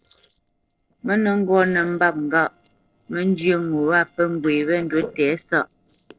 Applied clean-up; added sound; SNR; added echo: neural separator model SepFormer DNS4.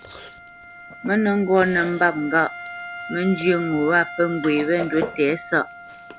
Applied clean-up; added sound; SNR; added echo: none; Chewing, mastication + Wind instrument, woodwind instrument; 12 dB; none.